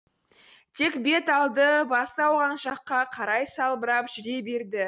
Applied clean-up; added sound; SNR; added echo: none; none; none; none.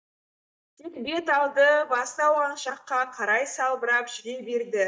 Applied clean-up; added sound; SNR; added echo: neural mask model DeepFilterNet 3.